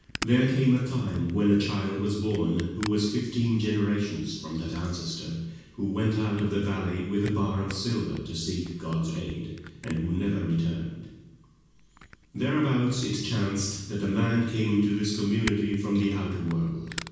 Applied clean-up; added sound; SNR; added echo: none; Camera; 19 dB; reverberation time 1.2 s.